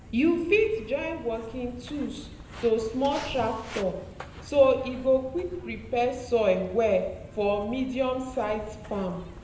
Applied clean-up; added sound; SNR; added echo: none; Walk, footsteps; 16 dB; reverberation time 0.8 s.